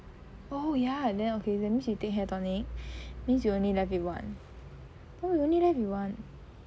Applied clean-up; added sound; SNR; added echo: none; none; none; none.